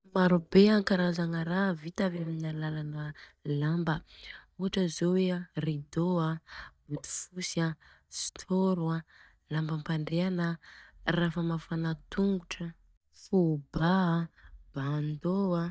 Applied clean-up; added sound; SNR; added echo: neural mask model DeepFilterNet 3.